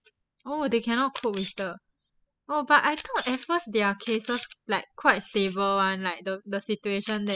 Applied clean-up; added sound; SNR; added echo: classical method spectral subtraction.